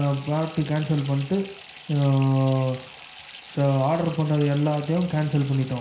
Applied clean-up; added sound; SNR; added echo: none; Fill (with liquid) / Bathtub (filling or washing); 19 dB; reverberation time 0.5 s.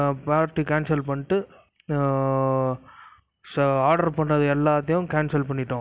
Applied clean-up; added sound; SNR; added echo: none; none; none; none.